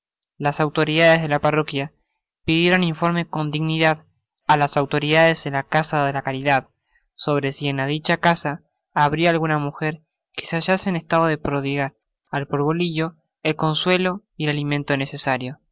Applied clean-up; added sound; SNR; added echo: none; none; none; none.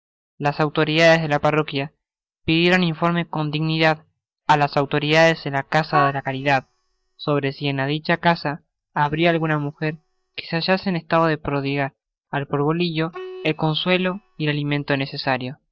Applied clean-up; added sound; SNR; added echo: neural mask model DeepFilterNet 3.